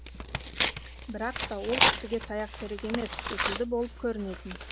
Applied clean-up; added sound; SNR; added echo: none; Tearing; -4 dB; none.